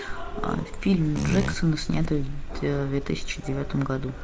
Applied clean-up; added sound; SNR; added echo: none; Fart; 2 dB; none.